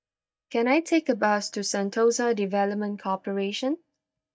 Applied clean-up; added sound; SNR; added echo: neural mask model DeepFilterNet 3.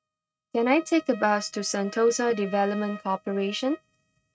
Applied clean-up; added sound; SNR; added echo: neural mask model RNNoise.